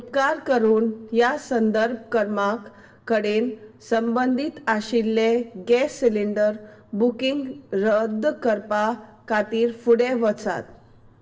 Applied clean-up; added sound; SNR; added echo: none; none; none; reverberation time 0.7 s.